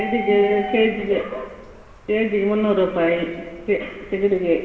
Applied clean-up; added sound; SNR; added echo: none; Bird; 14 dB; reverberation time 2.1 s.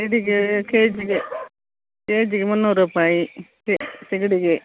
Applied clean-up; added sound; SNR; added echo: none; none; none; none.